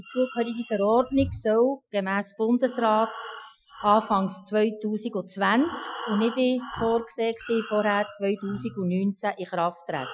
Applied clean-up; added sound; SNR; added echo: classical method Wiener filter.